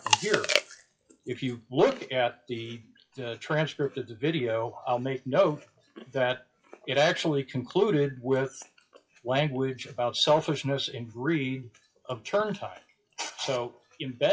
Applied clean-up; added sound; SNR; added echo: classical method WPE with log-MMSE.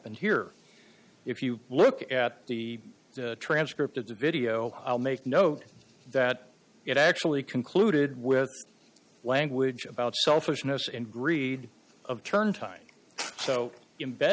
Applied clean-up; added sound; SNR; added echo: none; none; none; none.